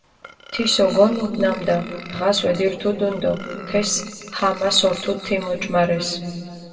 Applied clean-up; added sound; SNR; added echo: none; Burping, eructation; 18 dB; reverberation time 2.0 s.